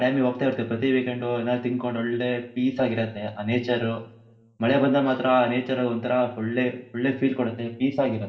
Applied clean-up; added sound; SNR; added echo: none; none; none; reverberation time 0.7 s.